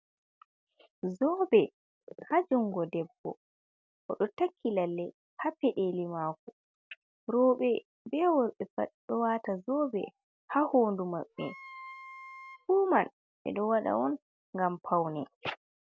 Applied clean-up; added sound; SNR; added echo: none; Wind instrument, woodwind instrument; 17 dB; none.